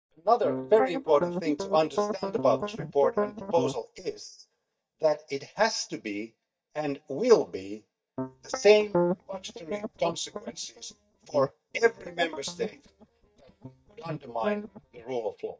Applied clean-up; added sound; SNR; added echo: neural mask model DeepFilterNet 3.